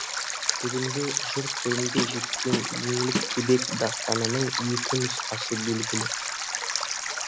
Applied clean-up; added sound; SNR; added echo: none; Snare drum + Stream; 0 dB; none.